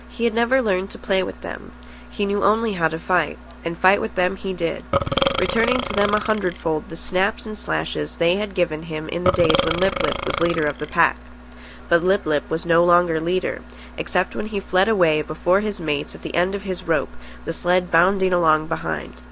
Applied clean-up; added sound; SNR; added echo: none; Burping, eructation; 3 dB; none.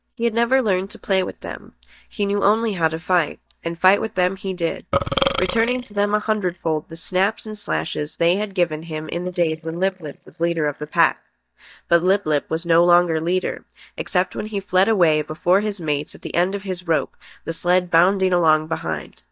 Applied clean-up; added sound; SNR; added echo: neural mask model DeepFilterNet 3.